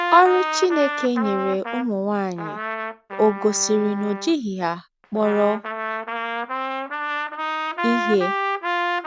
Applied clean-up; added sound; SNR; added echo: none; Trumpet; 5 dB; none.